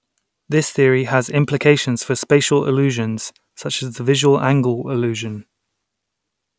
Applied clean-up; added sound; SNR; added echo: none; none; none; none.